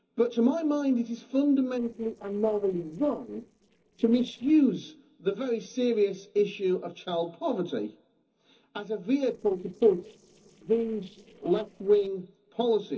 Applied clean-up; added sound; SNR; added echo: neural separator model SepFormer DNS4.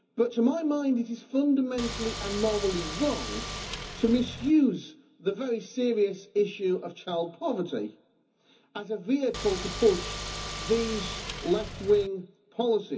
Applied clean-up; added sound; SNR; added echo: none; Car; 8 dB; reverberation time 0.3 s.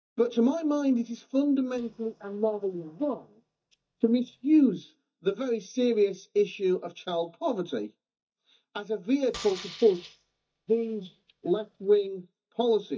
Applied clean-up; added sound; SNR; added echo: neural mask model DeepFilterNet 3.